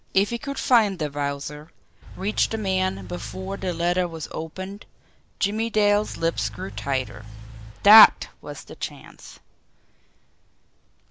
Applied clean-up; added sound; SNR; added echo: none; Engine / Car; 15 dB; none.